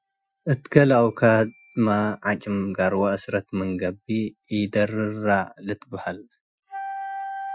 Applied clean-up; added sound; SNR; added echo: classical method Wiener filter.